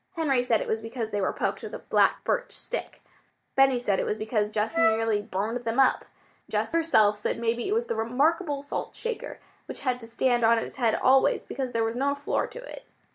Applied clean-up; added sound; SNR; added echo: none; Wind instrument, woodwind instrument; 2 dB; none.